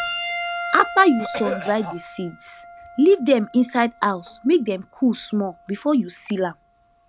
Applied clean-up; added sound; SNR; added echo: none; Cough + Piano; 12 dB; none.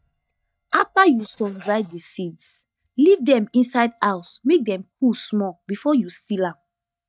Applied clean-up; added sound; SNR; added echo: neural mask model DeepFilterNet 3.